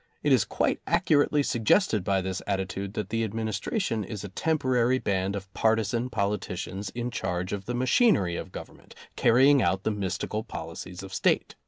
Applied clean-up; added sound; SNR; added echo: none; none; none; none.